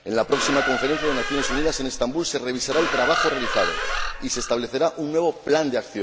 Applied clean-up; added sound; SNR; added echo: none; Bird vocalization, bird call, bird song + Squeak; 2 dB; none.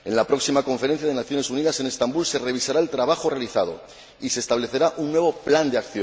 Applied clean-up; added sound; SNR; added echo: none; none; none; none.